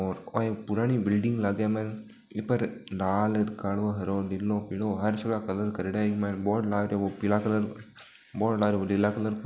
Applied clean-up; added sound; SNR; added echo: none; none; none; none.